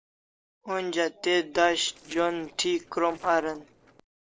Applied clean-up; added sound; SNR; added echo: neural separator model SepFormer DNS4.